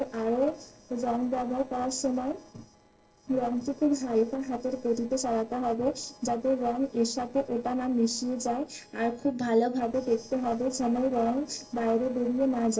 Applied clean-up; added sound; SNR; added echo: neural separator model SepFormer DNS4.